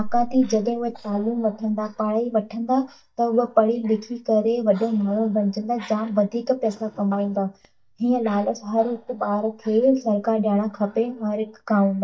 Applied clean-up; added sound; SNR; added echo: neural mask model DeepFilterNet 3.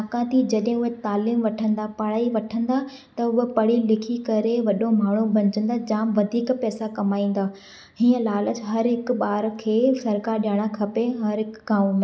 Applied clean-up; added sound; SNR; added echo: none; none; none; none.